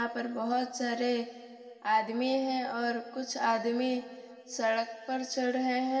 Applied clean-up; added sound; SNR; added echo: none; none; none; reverberation time 2.2 s.